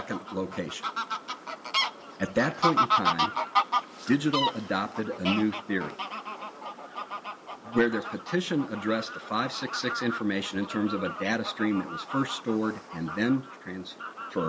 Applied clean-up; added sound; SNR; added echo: none; Fowl; 2 dB; none.